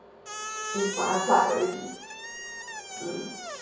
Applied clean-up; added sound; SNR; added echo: none; Squeak; 7 dB; reverberation time 0.6 s.